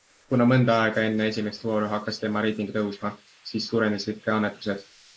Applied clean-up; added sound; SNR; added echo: neural mask model Resemble Enhance denoiser.